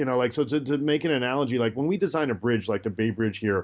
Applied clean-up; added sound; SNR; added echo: none; none; none; none.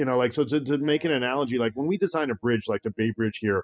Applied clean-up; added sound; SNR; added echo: classical method spectral subtraction.